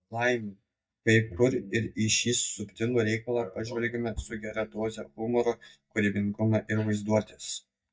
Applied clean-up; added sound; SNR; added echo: neural mask model DeepFilterNet 3.